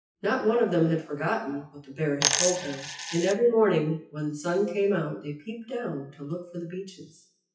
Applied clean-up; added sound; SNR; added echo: classical method WPE with log-MMSE.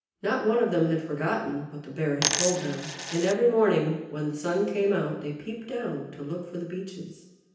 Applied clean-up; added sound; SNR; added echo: none; Coin (dropping); 2 dB; reverberation time 0.9 s.